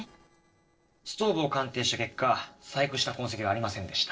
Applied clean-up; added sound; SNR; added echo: neural separator model SepFormer DNS4.